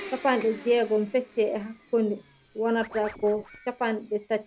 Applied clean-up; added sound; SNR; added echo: none; Domestic sounds, home sounds + Scratching (performance technique); 18 dB; none.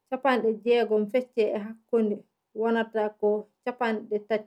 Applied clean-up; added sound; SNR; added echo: none; none; none; none.